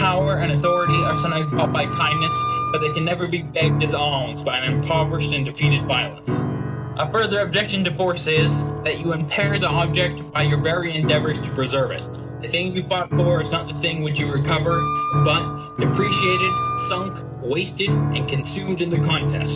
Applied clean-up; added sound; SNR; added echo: none; Wind instrument, woodwind instrument + Piano; 1 dB; none.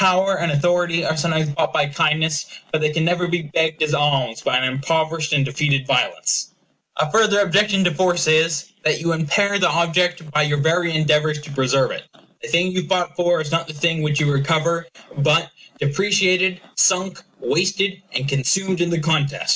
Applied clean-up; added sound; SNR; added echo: none; none; none; none.